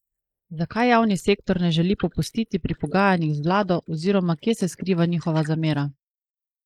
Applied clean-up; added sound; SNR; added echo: neural mask model Resemble Enhance denoiser.